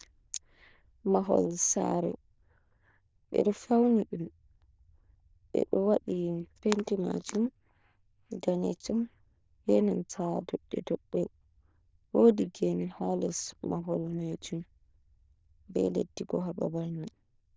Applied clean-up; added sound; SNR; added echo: neural diffusion model UNIVERSE++.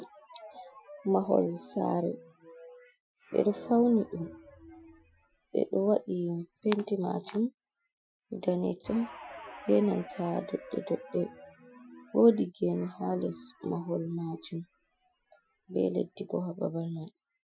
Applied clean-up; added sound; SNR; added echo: classical method Wiener filter.